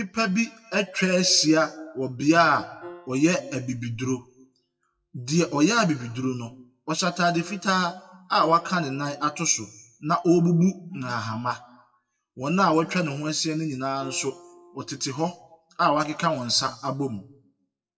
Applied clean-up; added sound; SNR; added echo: classical method WPE with log-MMSE.